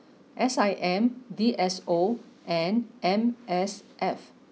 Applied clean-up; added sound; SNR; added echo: none; none; none; none.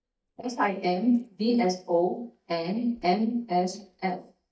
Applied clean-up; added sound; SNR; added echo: neural mask model DeepFilterNet 3.